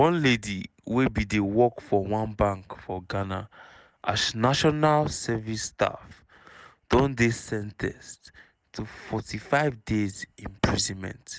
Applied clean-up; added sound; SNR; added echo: none; none; none; none.